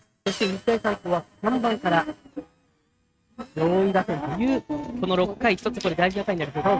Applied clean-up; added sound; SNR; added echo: neural mask model RNNoise.